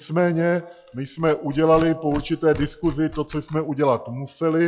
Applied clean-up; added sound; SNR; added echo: classical method log-MMSE.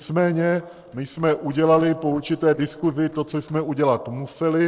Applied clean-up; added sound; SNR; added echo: neural separator model SepFormer DNS4.